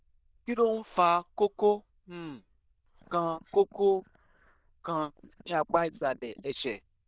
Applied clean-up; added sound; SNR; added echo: neural diffusion model UNIVERSE++.